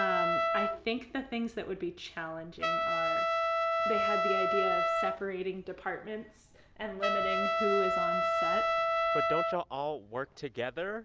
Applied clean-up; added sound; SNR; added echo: none; Trumpet; -5 dB; none.